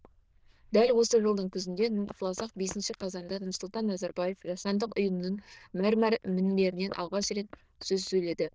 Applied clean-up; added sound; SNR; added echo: neural diffusion model UNIVERSE++.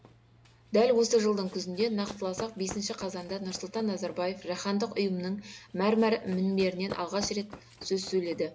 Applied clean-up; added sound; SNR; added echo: none; Run; 19 dB; none.